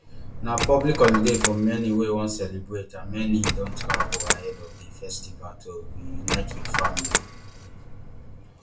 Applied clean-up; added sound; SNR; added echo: none; Coin (dropping); 2 dB; reverberation time 0.2 s.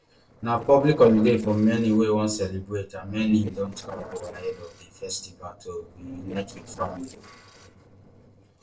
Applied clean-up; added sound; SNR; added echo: neural separator model SepFormer DNS4.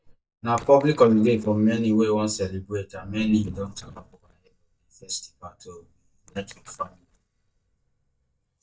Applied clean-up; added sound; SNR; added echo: neural mask model DeepFilterNet 3.